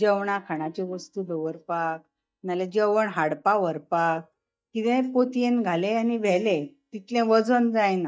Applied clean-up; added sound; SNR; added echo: neural mask model DeepFilterNet 3.